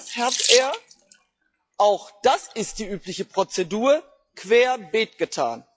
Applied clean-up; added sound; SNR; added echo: classical method log-MMSE.